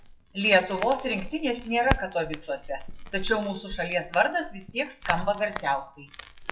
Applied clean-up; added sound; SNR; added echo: classical method WPE with log-MMSE.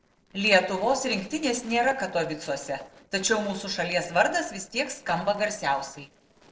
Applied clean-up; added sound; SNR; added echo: neural separator model SepFormer DNS4.